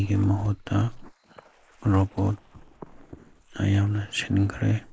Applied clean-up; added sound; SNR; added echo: neural mask model Resemble Enhance denoiser.